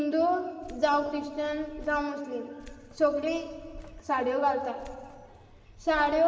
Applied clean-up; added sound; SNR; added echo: none; Keys jangling; 19 dB; reverberation time 1.9 s.